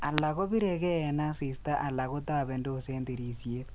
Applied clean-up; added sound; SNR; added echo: none; Crackle; 12 dB; none.